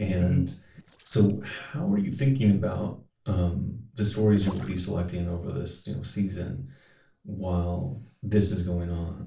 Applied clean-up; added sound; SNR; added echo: neural separator model SepFormer DNS4.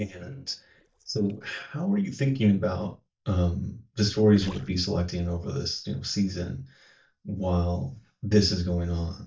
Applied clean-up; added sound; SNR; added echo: neural mask model DeepFilterNet 3.